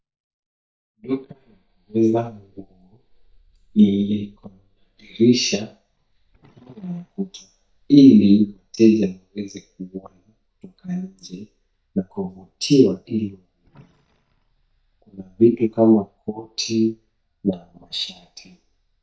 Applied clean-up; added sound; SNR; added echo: neural mask model DeepFilterNet 3.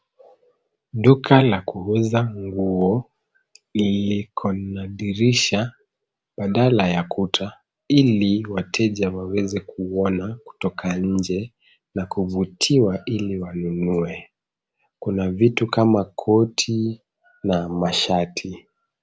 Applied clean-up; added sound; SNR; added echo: none; none; none; none.